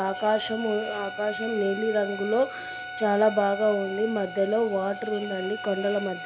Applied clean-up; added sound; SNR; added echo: none; Bowed string instrument; 10 dB; none.